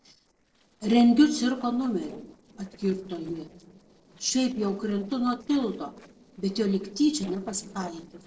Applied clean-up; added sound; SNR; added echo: neural separator model SepFormer DNS4.